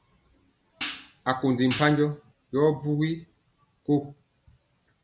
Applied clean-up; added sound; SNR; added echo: none; Hi-hat; 12 dB; none.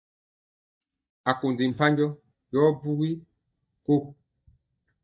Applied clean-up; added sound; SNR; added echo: neural mask model DeepFilterNet 3.